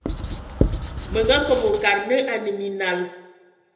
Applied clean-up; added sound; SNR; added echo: none; Writing; 4 dB; reverberation time 0.7 s.